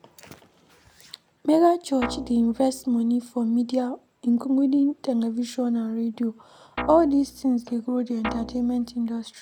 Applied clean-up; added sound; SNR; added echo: none; Guitar; 12 dB; none.